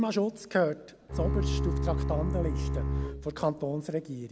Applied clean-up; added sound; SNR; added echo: none; Bowed string instrument; -2 dB; none.